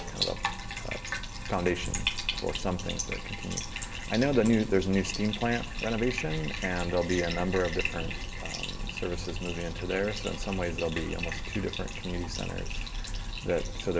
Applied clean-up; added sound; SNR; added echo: none; Bathtub (filling or washing); 3 dB; reverberation time 1.6 s.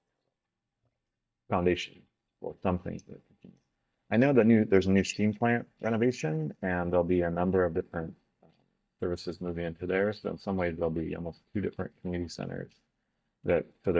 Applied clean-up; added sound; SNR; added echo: neural mask model DeepFilterNet 3.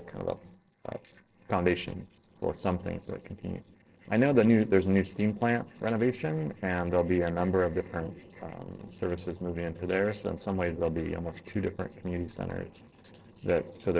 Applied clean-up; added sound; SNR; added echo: neural separator model SepFormer DNS4.